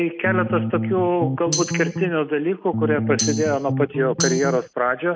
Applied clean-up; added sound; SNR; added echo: none; Bass guitar + Tambourine; 3 dB; none.